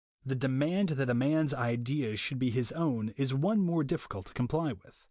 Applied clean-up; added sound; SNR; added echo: none; none; none; none.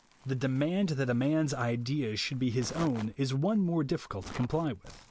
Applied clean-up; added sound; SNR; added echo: none; Crumpling, crinkling; 19 dB; none.